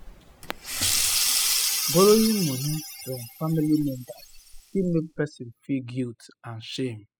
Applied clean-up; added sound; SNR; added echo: classical method spectral subtraction.